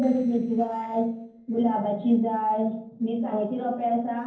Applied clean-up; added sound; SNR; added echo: neural separator model SepFormer DNS4.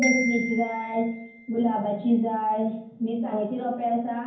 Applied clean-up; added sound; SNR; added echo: none; Marimba, xylophone; 9 dB; reverberation time 0.9 s.